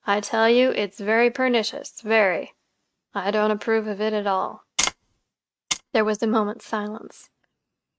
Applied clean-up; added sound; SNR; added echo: neural mask model RNNoise.